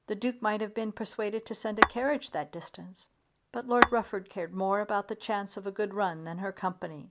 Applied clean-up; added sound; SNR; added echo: none; Tap / Glass; -2 dB; none.